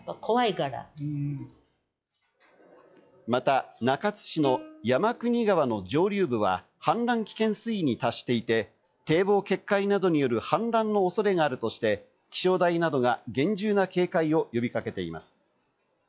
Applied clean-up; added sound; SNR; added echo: classical method log-MMSE.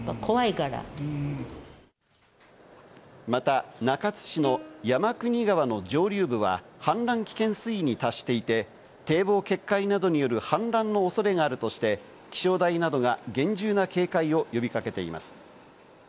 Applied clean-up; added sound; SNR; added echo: none; Plucked string instrument; 20 dB; none.